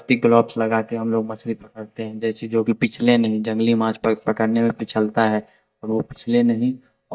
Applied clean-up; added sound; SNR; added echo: neural mask model DeepFilterNet 3.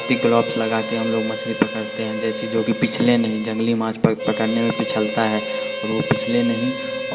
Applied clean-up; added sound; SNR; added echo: none; Harmonica; 7 dB; reverberation time 3.0 s.